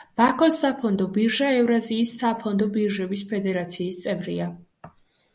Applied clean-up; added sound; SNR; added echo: none; none; none; none.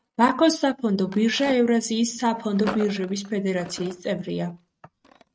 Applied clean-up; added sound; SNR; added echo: neural mask model RNNoise.